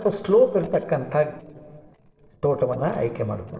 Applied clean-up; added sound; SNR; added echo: neural separator model SepFormer DNS4.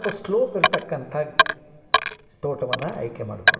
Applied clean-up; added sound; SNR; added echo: none; Coin (dropping); -3 dB; reverberation time 2.6 s.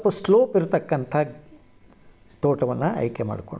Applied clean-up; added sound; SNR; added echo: none; none; none; none.